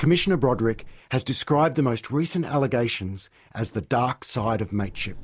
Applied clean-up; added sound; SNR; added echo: none; none; none; none.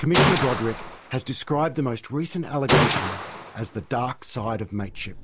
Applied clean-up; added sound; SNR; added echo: none; Gunshot, gunfire; 0 dB; none.